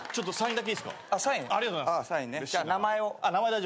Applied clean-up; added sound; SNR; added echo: none; none; none; none.